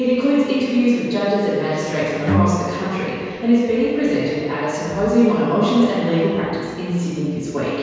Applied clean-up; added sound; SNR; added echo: none; Bowed string instrument; 6 dB; reverberation time 1.9 s.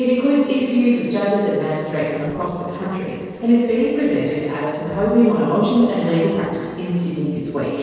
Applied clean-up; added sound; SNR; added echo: neural separator model SepFormer DNS4.